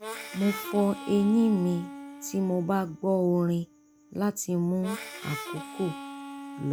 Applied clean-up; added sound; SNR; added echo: none; Harmonica; 13 dB; none.